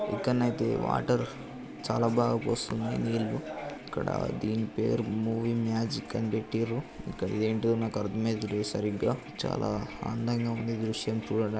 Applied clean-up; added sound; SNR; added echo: none; none; none; none.